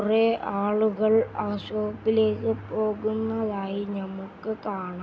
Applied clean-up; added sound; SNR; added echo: none; none; none; none.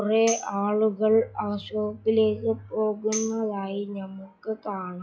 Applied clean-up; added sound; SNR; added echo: classical method log-MMSE.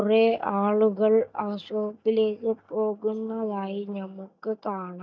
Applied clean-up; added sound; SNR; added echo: neural mask model DeepFilterNet 3.